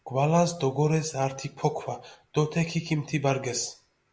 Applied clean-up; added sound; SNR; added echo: none; none; none; none.